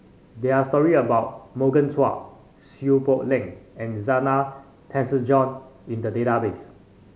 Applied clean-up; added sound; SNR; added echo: none; none; none; none.